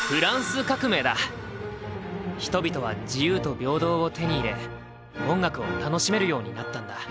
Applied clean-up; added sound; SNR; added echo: none; none; none; none.